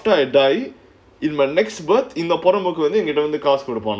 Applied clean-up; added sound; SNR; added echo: none; none; none; none.